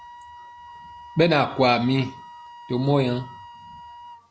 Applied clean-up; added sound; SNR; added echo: none; Wind instrument, woodwind instrument; 18 dB; none.